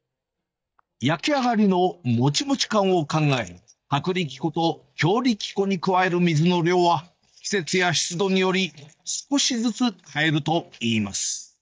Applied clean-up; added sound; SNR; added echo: neural mask model DeepFilterNet 3.